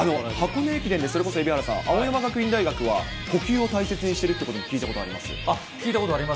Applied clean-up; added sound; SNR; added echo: none; none; none; none.